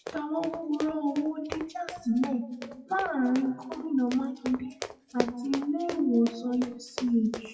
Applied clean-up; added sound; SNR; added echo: classical method WPE with log-MMSE.